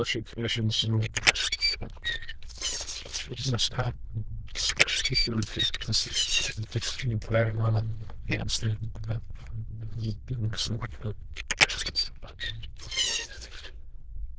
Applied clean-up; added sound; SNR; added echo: neural diffusion model UNIVERSE++.